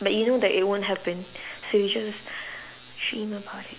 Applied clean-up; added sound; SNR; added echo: none; none; none; none.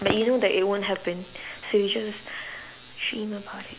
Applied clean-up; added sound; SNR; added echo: none; Crackle; 15 dB; none.